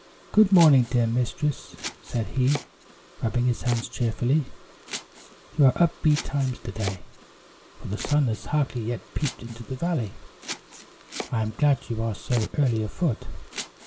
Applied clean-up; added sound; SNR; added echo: none; Domestic sounds, home sounds; 16 dB; none.